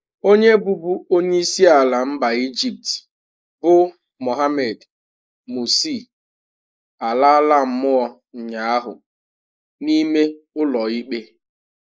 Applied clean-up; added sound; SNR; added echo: neural mask model Resemble Enhance denoiser.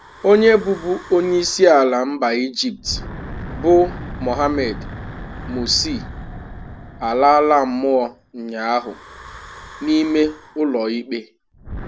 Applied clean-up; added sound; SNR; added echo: none; Wind / Breathing; 15 dB; none.